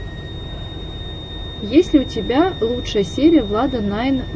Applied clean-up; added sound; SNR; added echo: none; Wind instrument, woodwind instrument; 18 dB; none.